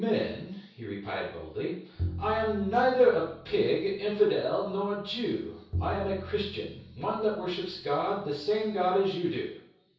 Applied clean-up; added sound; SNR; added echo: none; Bowed string instrument; 12 dB; reverberation time 0.6 s.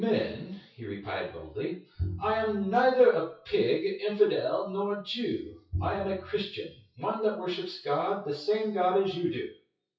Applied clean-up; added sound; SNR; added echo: classical method WPE with log-MMSE.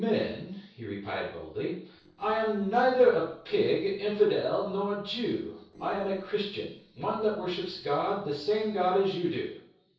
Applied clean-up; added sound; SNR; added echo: neural separator model SepFormer DNS4.